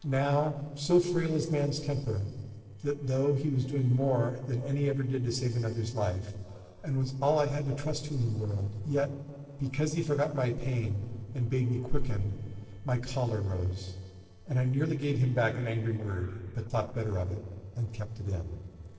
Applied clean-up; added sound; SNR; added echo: neural separator model SepFormer DNS4.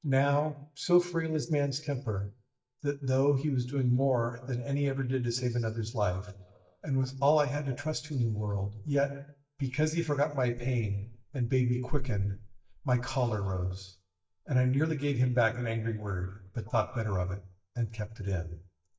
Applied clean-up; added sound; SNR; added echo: neural mask model DeepFilterNet 3.